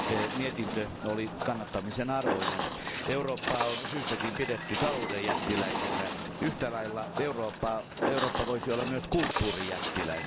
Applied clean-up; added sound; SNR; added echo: none; Walk, footsteps; 1 dB; none.